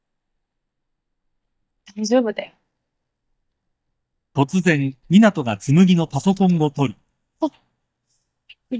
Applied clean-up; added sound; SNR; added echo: neural mask model DeepFilterNet 3.